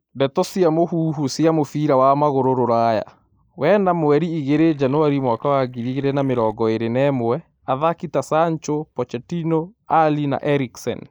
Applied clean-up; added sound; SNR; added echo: neural mask model Resemble Enhance denoiser.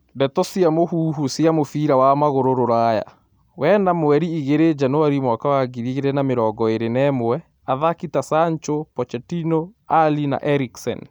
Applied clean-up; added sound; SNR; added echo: none; none; none; none.